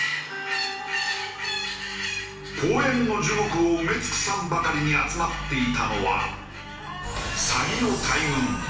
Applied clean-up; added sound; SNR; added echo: none; none; none; reverberation time 0.7 s.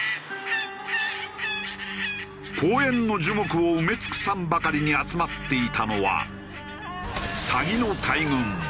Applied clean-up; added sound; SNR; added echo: none; none; none; none.